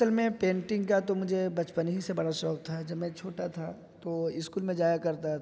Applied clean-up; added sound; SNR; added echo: none; none; none; none.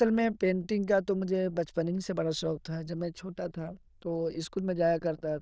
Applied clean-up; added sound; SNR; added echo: neural diffusion model UNIVERSE++.